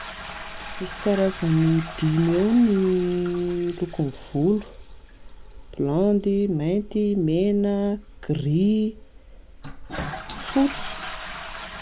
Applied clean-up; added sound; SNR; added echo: none; Toilet flush; 13 dB; none.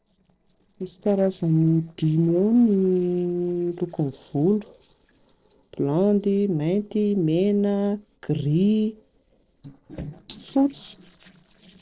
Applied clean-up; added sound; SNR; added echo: neural separator model SepFormer DNS4.